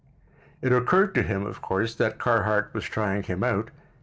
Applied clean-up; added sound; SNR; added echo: none; none; none; none.